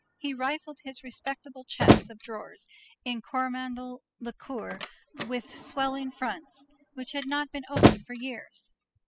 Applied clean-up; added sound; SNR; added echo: classical method spectral subtraction.